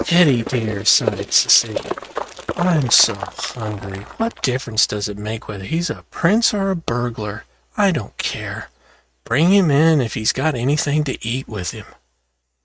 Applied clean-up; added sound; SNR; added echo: neural mask model RNNoise.